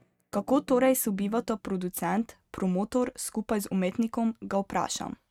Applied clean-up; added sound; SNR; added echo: neural mask model RNNoise.